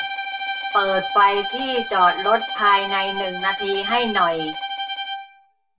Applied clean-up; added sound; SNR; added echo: none; Bowed string instrument; 5 dB; reverberation time 0.2 s.